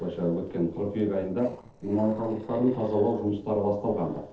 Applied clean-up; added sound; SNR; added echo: neural separator model SepFormer DNS4.